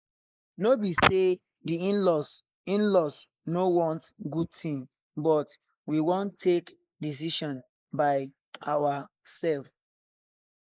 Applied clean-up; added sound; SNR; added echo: neural mask model Resemble Enhance denoiser.